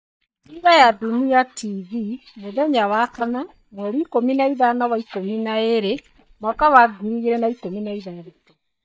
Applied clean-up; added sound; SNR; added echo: neural mask model DeepFilterNet 3.